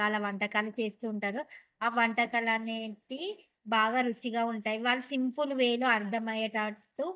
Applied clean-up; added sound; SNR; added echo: neural mask model DeepFilterNet 3.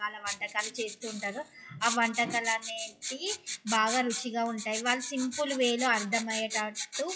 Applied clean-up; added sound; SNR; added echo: classical method WPE with log-MMSE.